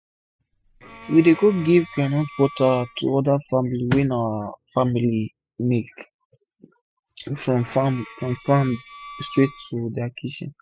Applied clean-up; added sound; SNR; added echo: classical method spectral subtraction.